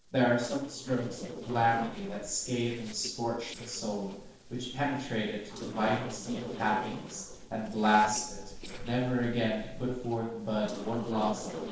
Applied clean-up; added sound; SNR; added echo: neural separator model SepFormer DNS4.